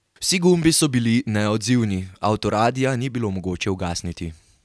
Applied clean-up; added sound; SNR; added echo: none; none; none; none.